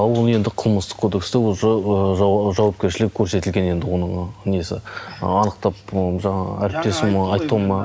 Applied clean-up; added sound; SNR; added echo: none; none; none; none.